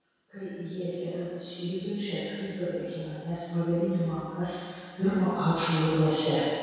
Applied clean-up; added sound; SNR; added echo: none; none; none; reverberation time 2.0 s.